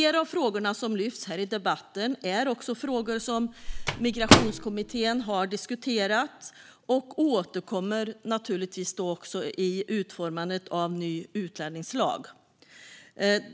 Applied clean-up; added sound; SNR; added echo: none; Microwave oven; -2 dB; none.